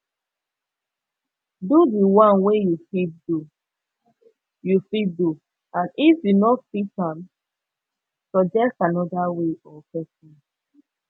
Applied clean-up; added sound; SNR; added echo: none; none; none; none.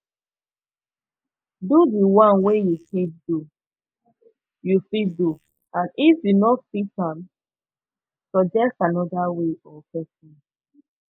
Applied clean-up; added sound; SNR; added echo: neural mask model Resemble Enhance denoiser.